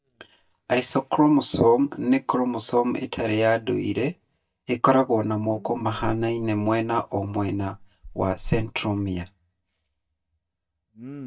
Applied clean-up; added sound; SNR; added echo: neural mask model DeepFilterNet 3.